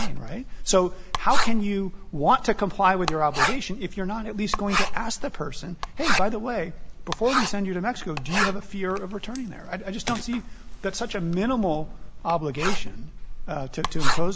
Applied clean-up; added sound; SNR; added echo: none; Writing; -2 dB; none.